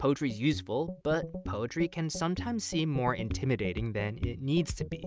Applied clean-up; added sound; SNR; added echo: none; none; none; none.